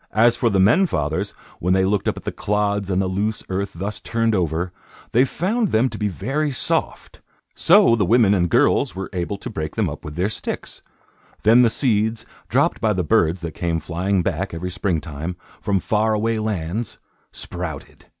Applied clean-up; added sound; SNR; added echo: none; none; none; none.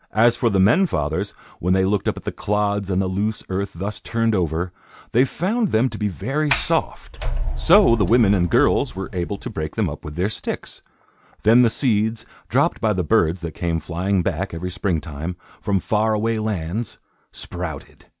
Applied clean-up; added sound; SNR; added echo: none; Sliding door; 5 dB; none.